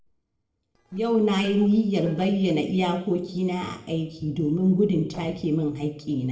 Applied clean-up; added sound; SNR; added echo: neural separator model SepFormer DNS4.